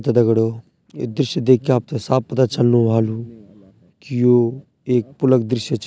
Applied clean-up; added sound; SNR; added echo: none; none; none; none.